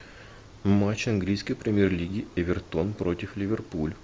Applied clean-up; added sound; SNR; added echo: none; none; none; none.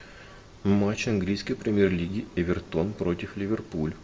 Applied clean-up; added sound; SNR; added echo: none; none; none; reverberation time 1.4 s.